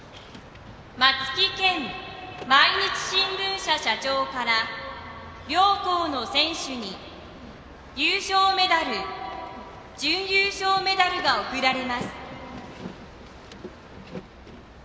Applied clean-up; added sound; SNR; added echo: none; none; none; none.